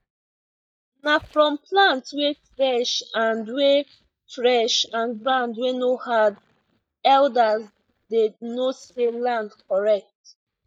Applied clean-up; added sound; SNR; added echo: neural mask model DeepFilterNet 3.